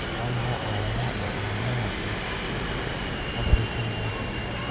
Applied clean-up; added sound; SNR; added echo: none; Subway, metro, underground; -4 dB; none.